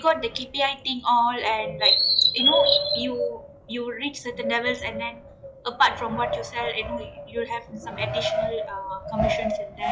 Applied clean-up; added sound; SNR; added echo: classical method log-MMSE.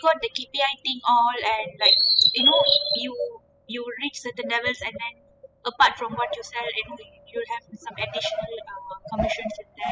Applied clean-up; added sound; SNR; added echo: classical method spectral subtraction.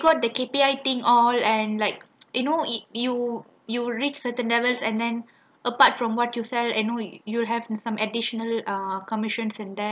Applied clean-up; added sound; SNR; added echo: none; none; none; none.